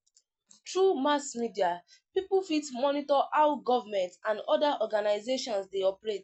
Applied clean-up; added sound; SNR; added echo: none; none; none; none.